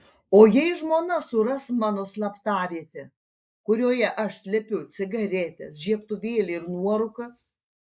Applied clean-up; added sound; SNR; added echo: neural mask model Resemble Enhance denoiser.